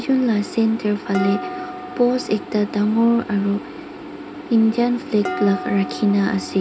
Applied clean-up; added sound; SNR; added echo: none; Dishes, pots, and pans; 14 dB; reverberation time 0.3 s.